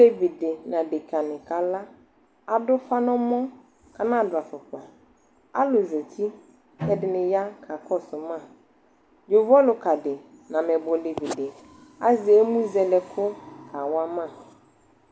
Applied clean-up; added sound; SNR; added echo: none; Bowed string instrument; 11 dB; none.